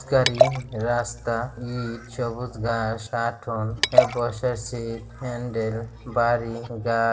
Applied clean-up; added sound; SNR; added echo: none; Liquid; 2 dB; reverberation time 1.9 s.